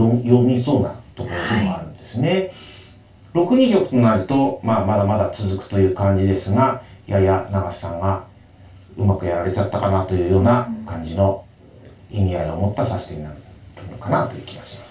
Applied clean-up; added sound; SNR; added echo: none; none; none; reverberation time 0.2 s.